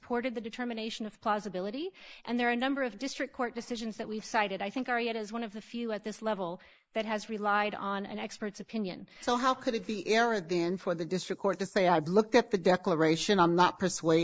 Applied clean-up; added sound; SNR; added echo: neural mask model Resemble Enhance denoiser.